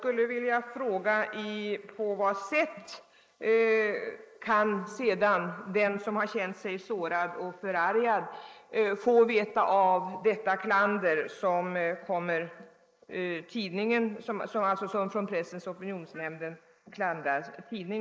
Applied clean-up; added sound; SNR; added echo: neural mask model Resemble Enhance denoiser.